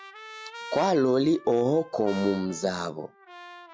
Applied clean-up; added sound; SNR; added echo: none; Trumpet; 17 dB; none.